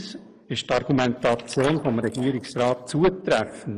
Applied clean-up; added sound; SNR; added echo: neural mask model Resemble Enhance denoiser.